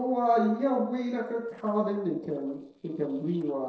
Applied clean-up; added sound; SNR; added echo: neural separator model SepFormer DNS4.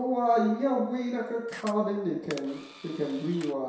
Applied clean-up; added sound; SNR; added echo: none; Camera; 18 dB; reverberation time 0.7 s.